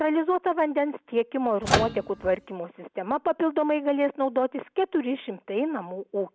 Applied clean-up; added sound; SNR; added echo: none; Microwave oven; 2 dB; none.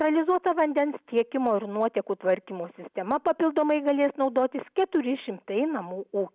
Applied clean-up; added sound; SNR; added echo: none; none; none; none.